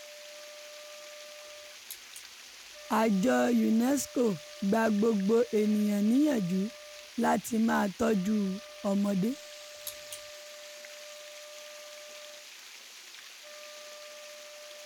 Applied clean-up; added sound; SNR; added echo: none; Water + Wind instrument, woodwind instrument; 16 dB; none.